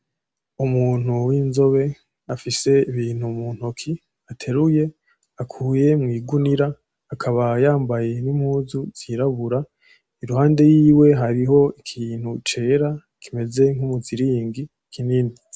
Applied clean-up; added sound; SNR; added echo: none; none; none; none.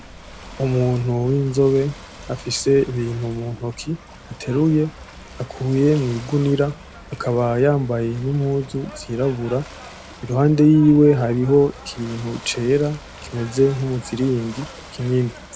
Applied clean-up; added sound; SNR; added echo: none; Ocean / Boat, Water vehicle; 18 dB; none.